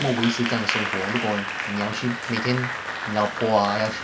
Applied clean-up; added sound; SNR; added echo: none; Applause; 4 dB; none.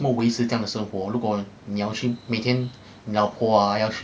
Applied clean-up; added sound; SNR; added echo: none; none; none; none.